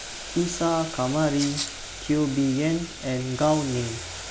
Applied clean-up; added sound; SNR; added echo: none; Boiling + Rattle (instrument); 10 dB; none.